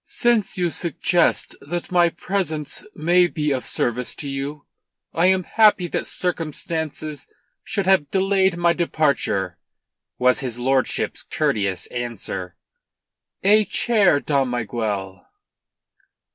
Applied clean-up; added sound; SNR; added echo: none; none; none; none.